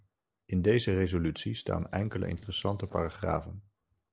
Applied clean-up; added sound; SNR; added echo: neural separator model SepFormer DNS4.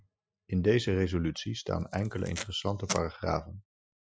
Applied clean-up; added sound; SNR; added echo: classical method Wiener filter.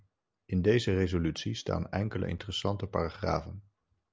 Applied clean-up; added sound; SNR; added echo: none; none; none; none.